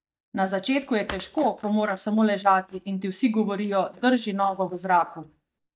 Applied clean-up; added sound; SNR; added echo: neural mask model DeepFilterNet 3.